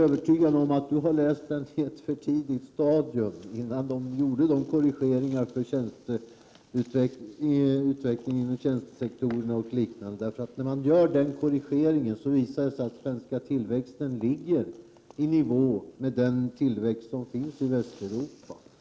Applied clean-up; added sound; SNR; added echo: none; none; none; none.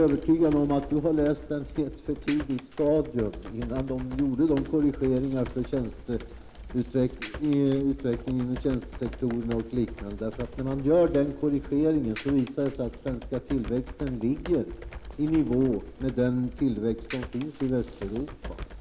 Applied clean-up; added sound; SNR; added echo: none; Computer keyboard; 13 dB; none.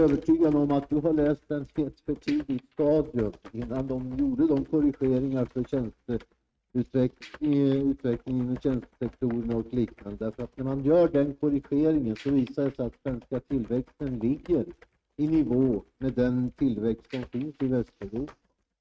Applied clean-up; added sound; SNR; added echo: neural mask model RNNoise.